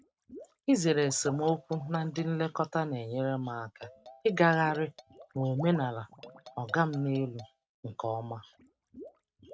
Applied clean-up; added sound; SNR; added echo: neural mask model RNNoise.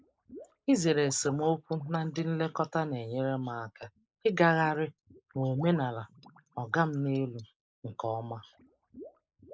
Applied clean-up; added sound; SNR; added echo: neural mask model Resemble Enhance denoiser.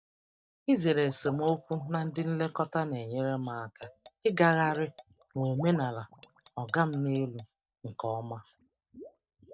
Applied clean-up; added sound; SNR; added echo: neural mask model DeepFilterNet 3.